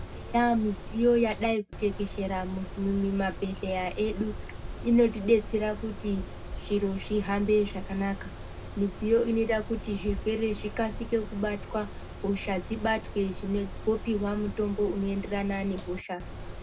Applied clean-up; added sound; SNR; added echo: none; Mechanisms; 10 dB; reverberation time 0.2 s.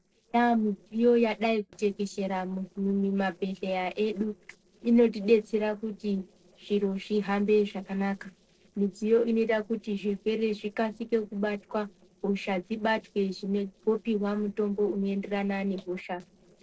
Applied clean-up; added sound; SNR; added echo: neural separator model SepFormer DNS4.